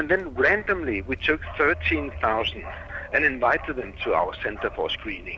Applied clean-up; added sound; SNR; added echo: none; Bark; 13 dB; none.